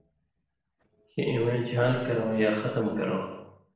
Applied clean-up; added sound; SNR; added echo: neural separator model SepFormer DNS4.